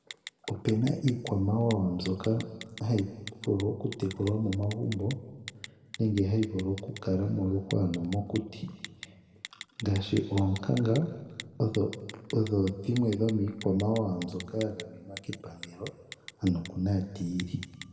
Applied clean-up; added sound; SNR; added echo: none; Telephone; 18 dB; reverberation time 1.7 s.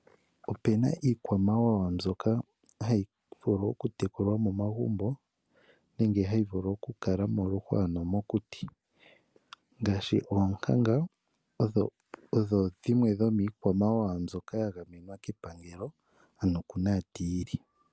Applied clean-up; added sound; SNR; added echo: none; none; none; none.